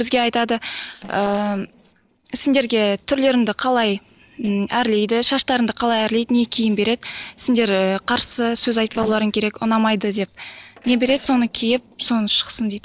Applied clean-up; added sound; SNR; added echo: neural separator model SepFormer DNS4.